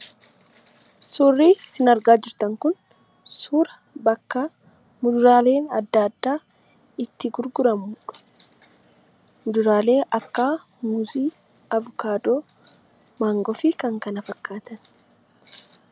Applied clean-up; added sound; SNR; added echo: none; none; none; none.